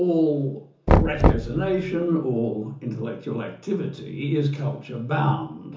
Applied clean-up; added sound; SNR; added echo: none; Knock; -1 dB; reverberation time 0.7 s.